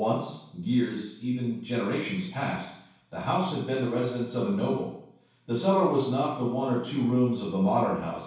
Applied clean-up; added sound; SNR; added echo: none; none; none; reverberation time 0.7 s.